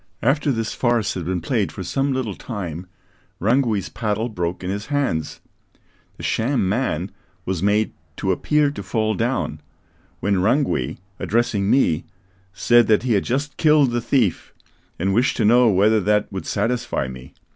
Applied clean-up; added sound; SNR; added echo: none; none; none; none.